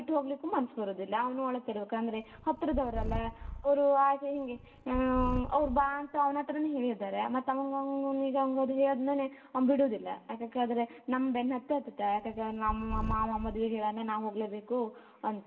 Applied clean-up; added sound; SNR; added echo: none; Purr; 8 dB; reverberation time 1.0 s.